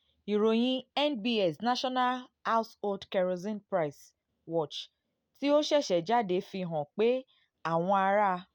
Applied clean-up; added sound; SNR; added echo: none; none; none; none.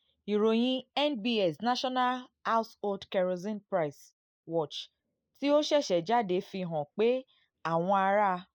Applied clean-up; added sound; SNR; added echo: neural mask model Resemble Enhance denoiser.